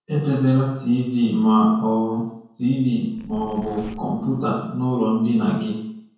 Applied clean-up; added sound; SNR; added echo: none; Zipper (clothing); 19 dB; reverberation time 0.6 s.